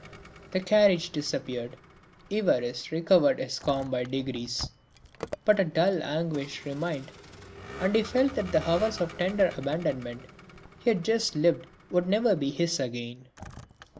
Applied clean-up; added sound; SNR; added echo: none; Vehicle; 17 dB; none.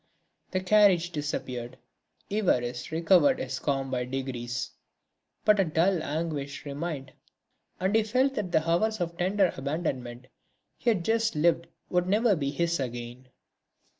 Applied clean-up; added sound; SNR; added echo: none; none; none; none.